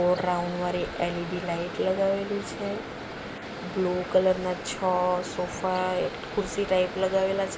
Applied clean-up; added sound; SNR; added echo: none; Bird; 15 dB; none.